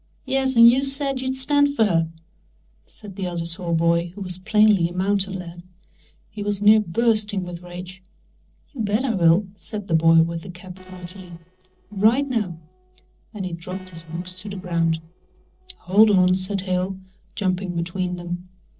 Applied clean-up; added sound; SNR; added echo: neural separator model SepFormer DNS4.